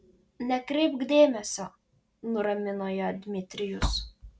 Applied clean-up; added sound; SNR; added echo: none; none; none; none.